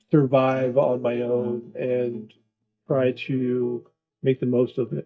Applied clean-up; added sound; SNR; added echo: neural mask model DeepFilterNet 3.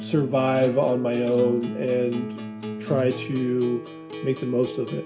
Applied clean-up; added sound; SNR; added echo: none; Acoustic guitar; 10 dB; reverberation time 0.2 s.